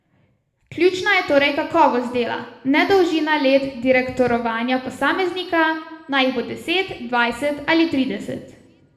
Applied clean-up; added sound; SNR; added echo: none; none; none; reverberation time 0.8 s.